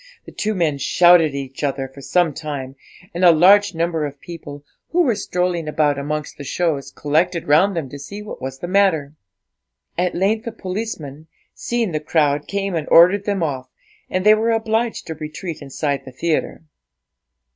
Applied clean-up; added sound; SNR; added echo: none; none; none; none.